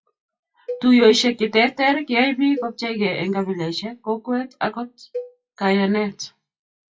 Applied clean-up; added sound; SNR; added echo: classical method WPE with log-MMSE.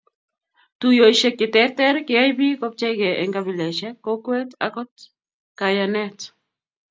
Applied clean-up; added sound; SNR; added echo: none; none; none; none.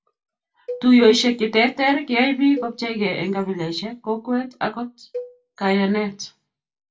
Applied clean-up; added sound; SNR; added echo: neural separator model SepFormer DNS4.